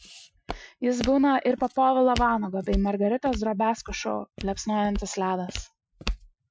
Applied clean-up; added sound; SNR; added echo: classical method Wiener filter.